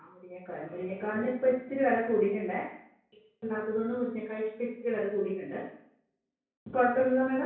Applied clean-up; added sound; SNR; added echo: none; none; none; reverberation time 0.6 s.